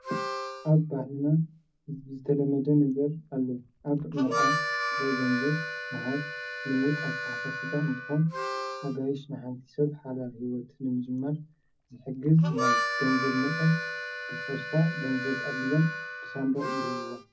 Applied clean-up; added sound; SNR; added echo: none; Harmonica; 5 dB; reverberation time 0.4 s.